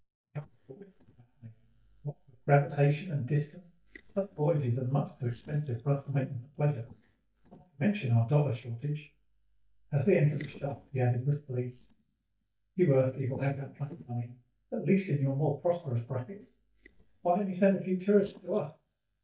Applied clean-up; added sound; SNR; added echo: neural mask model DeepFilterNet 3.